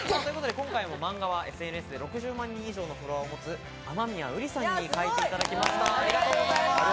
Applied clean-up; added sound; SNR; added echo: none; none; none; none.